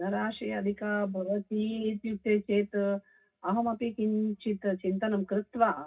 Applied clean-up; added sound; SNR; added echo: none; none; none; reverberation time 0.4 s.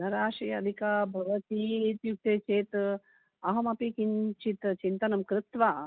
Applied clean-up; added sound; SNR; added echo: none; none; none; none.